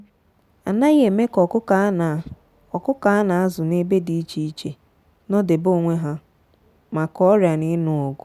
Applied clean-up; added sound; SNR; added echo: none; none; none; none.